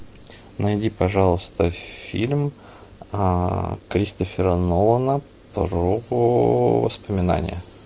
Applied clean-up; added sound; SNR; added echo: none; none; none; none.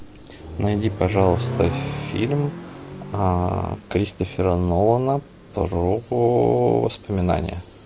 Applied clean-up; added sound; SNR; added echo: none; Accelerating, revving, vroom; 12 dB; none.